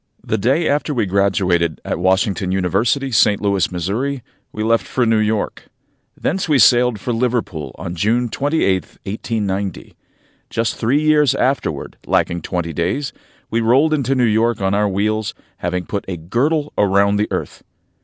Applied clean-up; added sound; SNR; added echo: none; none; none; none.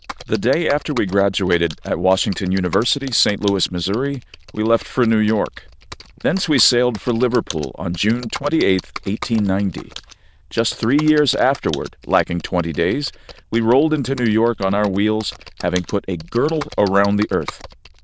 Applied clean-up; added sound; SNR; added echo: neural diffusion model UNIVERSE++.